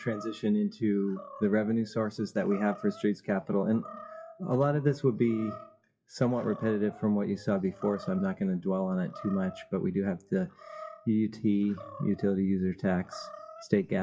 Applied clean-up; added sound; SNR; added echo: classical method WPE with log-MMSE.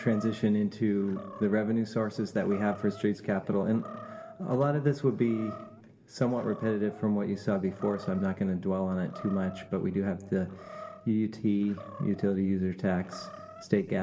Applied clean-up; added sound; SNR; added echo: none; Animal; 19 dB; reverberation time 1.6 s.